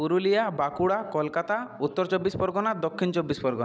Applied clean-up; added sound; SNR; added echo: none; none; none; none.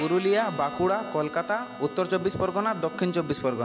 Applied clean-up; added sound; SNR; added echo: none; Bowed string instrument; 14 dB; none.